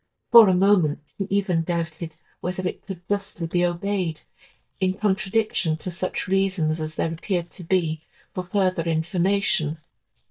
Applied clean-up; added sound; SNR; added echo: neural mask model DeepFilterNet 3.